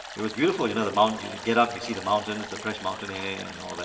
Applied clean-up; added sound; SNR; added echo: none; Stream; 13 dB; reverberation time 1.8 s.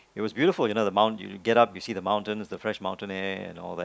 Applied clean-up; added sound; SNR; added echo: none; none; none; none.